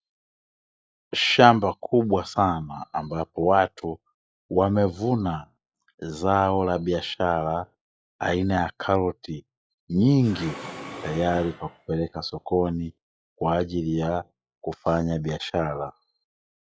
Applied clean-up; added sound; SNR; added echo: classical method log-MMSE.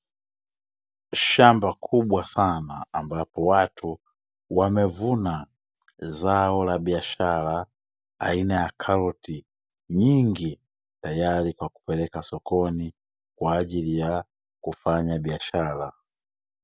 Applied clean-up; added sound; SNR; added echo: none; none; none; none.